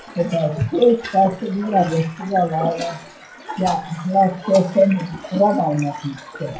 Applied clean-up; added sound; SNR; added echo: classical method WPE with log-MMSE.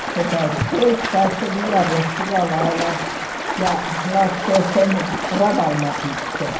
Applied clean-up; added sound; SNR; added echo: none; Stream; 4 dB; reverberation time 0.5 s.